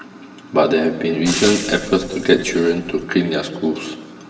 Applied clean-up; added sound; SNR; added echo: none; Frying (food); 10 dB; reverberation time 1.9 s.